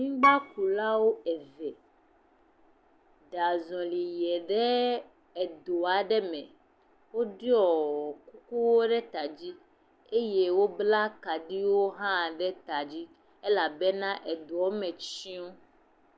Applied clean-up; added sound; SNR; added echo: none; Piano; 1 dB; none.